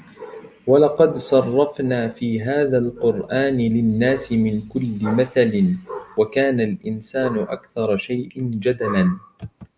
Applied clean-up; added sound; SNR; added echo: none; none; none; none.